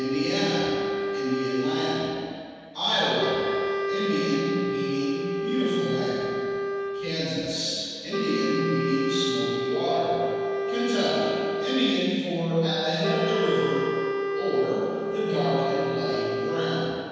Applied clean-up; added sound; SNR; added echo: none; Wind instrument, woodwind instrument; 2 dB; reverberation time 2.1 s.